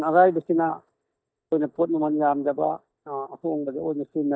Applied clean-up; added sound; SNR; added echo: neural mask model DeepFilterNet 3.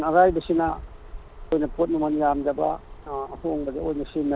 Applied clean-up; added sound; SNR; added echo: none; Cricket; 16 dB; none.